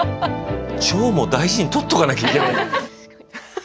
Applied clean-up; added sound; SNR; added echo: none; none; none; none.